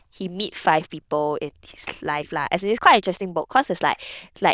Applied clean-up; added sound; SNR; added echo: neural diffusion model UNIVERSE++.